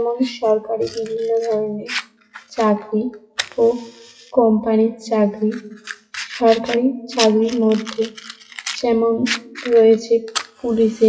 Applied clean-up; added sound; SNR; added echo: classical method WPE with log-MMSE.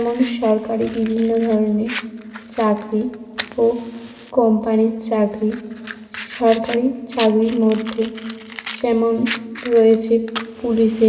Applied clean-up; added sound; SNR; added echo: none; Fire; 15 dB; reverberation time 2.6 s.